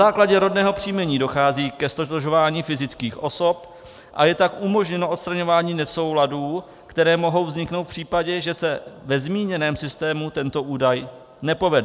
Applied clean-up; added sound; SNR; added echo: none; none; none; none.